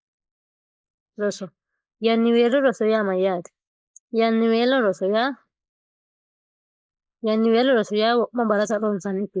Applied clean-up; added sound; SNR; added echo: neural mask model Resemble Enhance denoiser.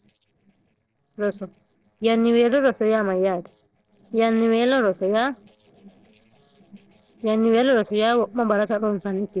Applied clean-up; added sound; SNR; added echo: neural separator model SepFormer DNS4.